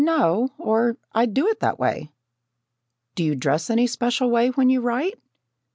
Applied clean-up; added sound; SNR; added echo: none; none; none; none.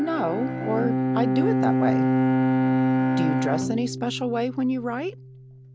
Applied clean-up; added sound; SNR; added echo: none; Bowed string instrument; -4 dB; none.